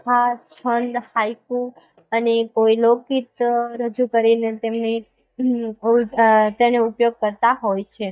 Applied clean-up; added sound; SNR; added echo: neural mask model DeepFilterNet 3.